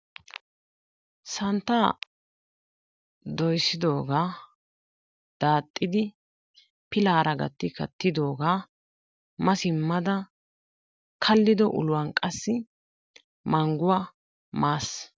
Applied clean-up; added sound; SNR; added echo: none; none; none; none.